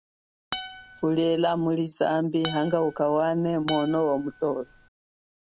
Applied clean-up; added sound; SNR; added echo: none; Acoustic guitar; 13 dB; none.